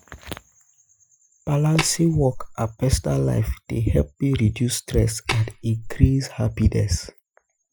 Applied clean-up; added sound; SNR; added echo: classical method Wiener filter.